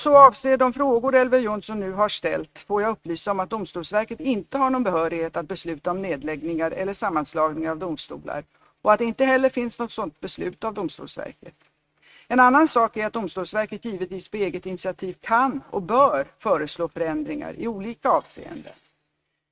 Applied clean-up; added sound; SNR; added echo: neural mask model RNNoise.